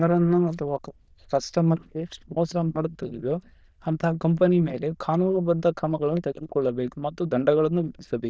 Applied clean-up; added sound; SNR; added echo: neural diffusion model UNIVERSE++.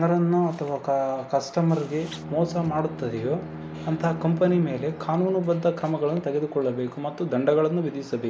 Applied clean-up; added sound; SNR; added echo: none; Bowed string instrument; 16 dB; none.